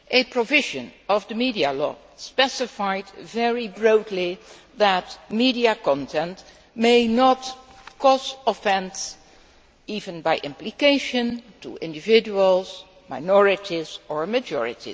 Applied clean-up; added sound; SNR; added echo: none; none; none; none.